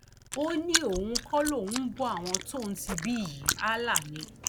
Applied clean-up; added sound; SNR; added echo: none; Chewing, mastication; 3 dB; none.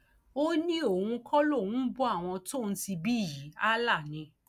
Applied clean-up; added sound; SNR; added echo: none; none; none; none.